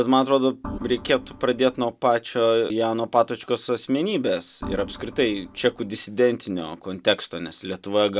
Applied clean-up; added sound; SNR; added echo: none; Organ; 14 dB; none.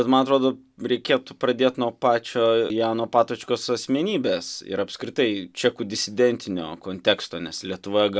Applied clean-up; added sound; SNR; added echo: none; none; none; none.